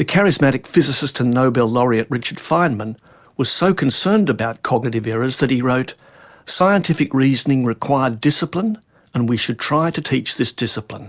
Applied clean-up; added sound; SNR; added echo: none; none; none; none.